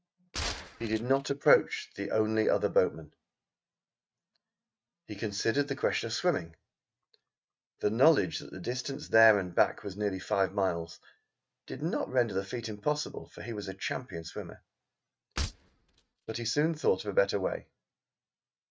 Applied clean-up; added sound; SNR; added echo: neural mask model RNNoise.